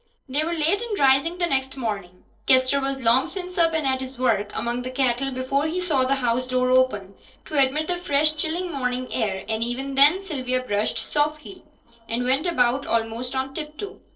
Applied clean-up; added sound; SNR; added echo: neural separator model SepFormer DNS4.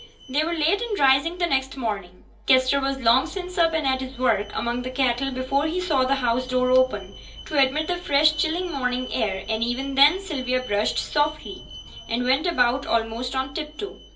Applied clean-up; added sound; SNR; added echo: none; Alarm; 18 dB; reverberation time 0.3 s.